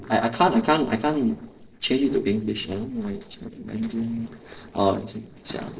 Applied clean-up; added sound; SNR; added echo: neural separator model SepFormer DNS4.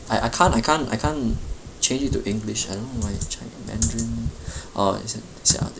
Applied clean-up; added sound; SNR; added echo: none; none; none; none.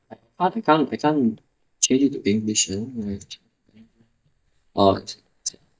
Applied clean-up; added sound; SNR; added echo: neural mask model DeepFilterNet 3.